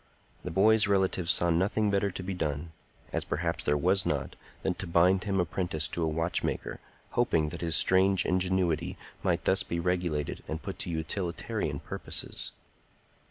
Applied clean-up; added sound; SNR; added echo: none; none; none; none.